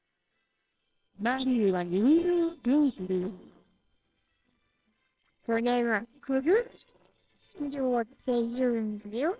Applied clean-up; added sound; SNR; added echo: neural separator model SepFormer WHAMR!.